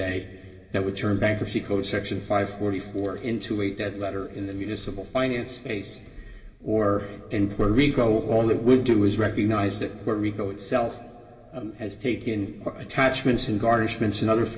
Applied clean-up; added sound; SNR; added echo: none; none; none; reverberation time 2.0 s.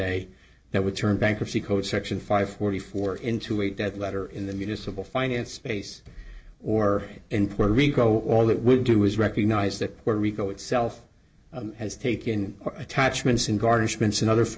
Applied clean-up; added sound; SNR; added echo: none; none; none; none.